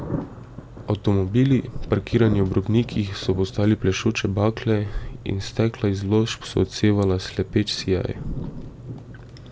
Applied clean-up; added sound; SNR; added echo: none; Thunder; 14 dB; none.